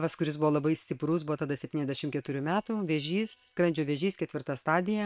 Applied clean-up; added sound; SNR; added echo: neural separator model SepFormer WHAM!.